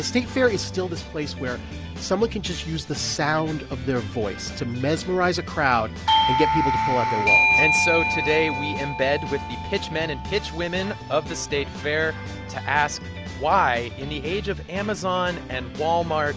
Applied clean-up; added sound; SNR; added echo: none; Doorbell; 3 dB; none.